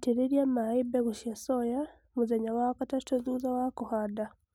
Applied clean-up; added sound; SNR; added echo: none; none; none; none.